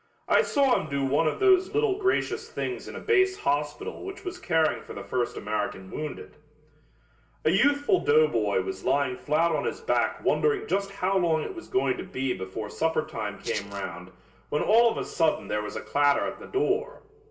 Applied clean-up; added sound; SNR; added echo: none; Rattle (instrument); 13 dB; reverberation time 1.9 s.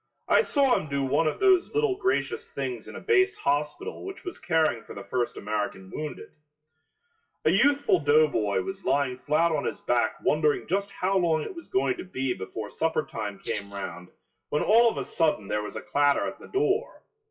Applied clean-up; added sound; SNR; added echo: classical method WPE with log-MMSE.